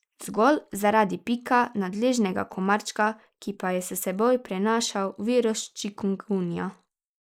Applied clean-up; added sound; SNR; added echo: neural mask model Resemble Enhance denoiser.